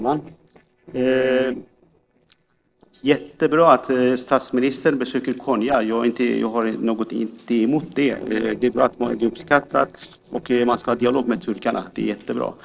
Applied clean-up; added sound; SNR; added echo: neural separator model SepFormer DNS4.